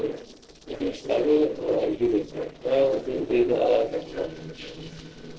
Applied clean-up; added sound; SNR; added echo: neural separator model SepFormer DNS4.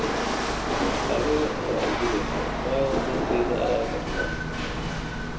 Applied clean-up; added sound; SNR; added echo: none; Rattle / Chatter / Hiss / Engine / Mechanisms; -3 dB; reverberation time 0.3 s.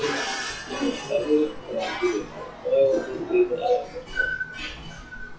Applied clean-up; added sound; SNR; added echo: classical method WPE with log-MMSE.